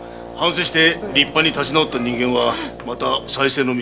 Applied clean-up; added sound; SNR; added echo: none; Brass instrument; 15 dB; none.